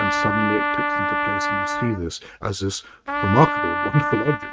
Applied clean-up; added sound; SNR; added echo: neural mask model RNNoise.